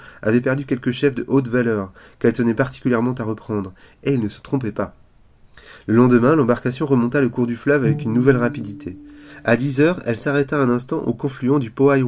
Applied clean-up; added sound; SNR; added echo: none; Bowed string instrument; 11 dB; none.